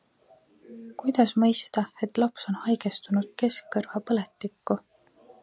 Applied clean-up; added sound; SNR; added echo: none; none; none; none.